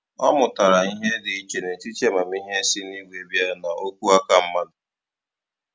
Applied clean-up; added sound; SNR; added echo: none; none; none; none.